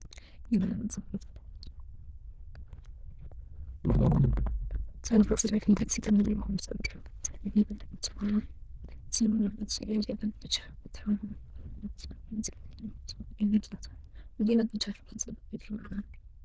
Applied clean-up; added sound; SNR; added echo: neural diffusion model UNIVERSE++.